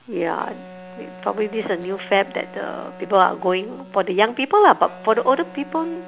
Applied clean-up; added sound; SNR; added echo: none; Wind instrument, woodwind instrument; 19 dB; none.